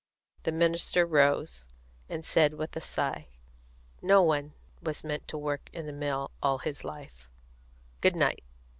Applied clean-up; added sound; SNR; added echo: none; none; none; none.